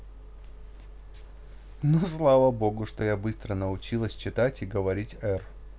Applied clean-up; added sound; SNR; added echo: none; none; none; none.